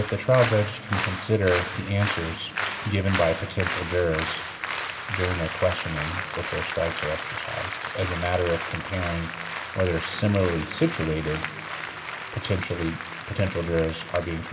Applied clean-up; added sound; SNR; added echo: none; Applause; 6 dB; reverberation time 1.7 s.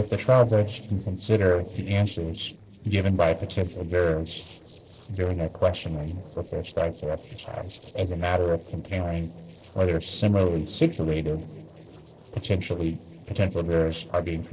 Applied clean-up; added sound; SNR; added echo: neural separator model SepFormer DNS4.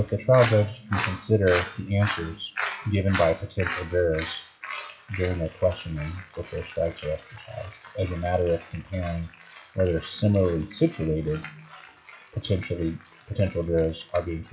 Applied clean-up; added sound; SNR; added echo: classical method WPE with log-MMSE.